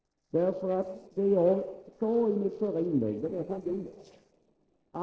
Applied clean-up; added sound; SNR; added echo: neural separator model SepFormer DNS4.